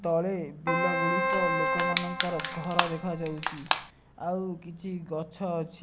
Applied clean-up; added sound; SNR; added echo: none; Keyboard (musical) + Crushing; -4 dB; none.